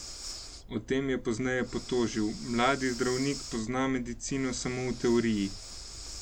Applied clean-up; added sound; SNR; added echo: none; Breathing + Bird; 12 dB; none.